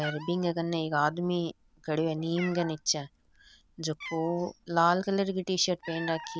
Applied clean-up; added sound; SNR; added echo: none; Cat; 16 dB; none.